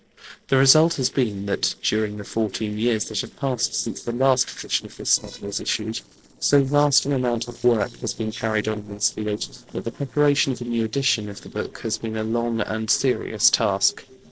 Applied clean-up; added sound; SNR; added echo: neural separator model SepFormer DNS4.